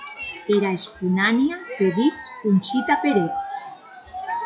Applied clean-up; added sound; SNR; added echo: classical method log-MMSE.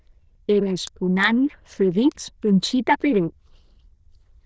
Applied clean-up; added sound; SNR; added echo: neural diffusion model UNIVERSE++.